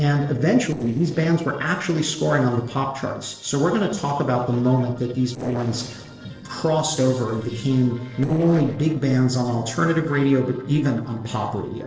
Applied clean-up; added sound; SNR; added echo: neural separator model SepFormer DNS4.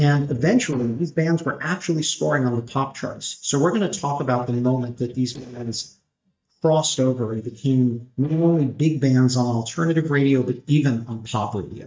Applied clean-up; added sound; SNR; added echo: neural mask model DeepFilterNet 3.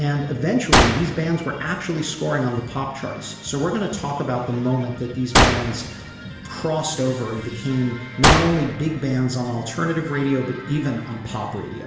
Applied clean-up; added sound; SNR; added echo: none; Gunshot, gunfire; 0 dB; reverberation time 1.3 s.